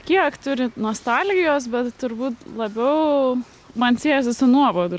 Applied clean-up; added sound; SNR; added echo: none; none; none; none.